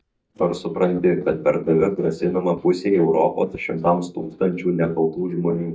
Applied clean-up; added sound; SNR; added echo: neural mask model DeepFilterNet 3.